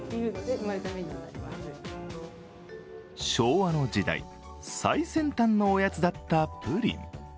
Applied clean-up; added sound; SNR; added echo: none; none; none; none.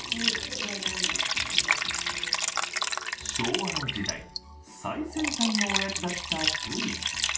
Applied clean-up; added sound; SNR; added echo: none; Liquid; -5 dB; reverberation time 0.3 s.